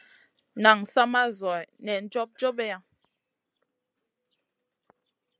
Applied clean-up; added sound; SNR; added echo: none; none; none; none.